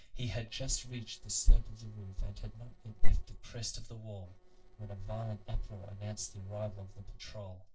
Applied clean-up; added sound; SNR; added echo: neural separator model SepFormer DNS4.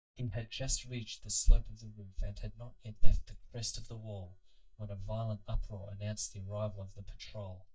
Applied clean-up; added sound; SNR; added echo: neural mask model DeepFilterNet 3.